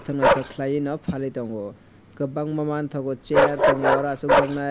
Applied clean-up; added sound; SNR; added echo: none; Bark; -3 dB; none.